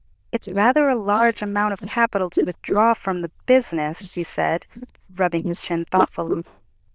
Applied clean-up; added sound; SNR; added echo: neural diffusion model UNIVERSE++.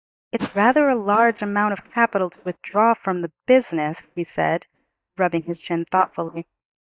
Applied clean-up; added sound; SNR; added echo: neural mask model DeepFilterNet 3.